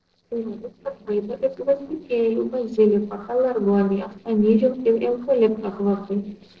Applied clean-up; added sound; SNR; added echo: neural separator model SepFormer DNS4.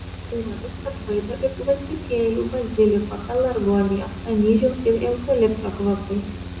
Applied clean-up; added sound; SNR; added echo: none; Mechanical fan; 11 dB; reverberation time 0.7 s.